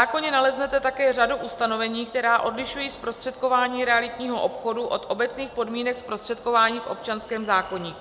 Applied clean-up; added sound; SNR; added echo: none; none; none; none.